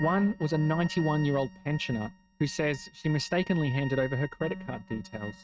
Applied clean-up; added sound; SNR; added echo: neural mask model RNNoise.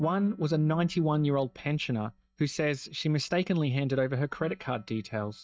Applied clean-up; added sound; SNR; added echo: neural mask model DeepFilterNet 3.